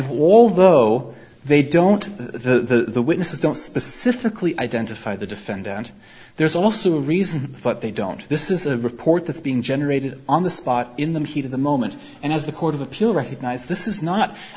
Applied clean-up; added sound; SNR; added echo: none; none; none; none.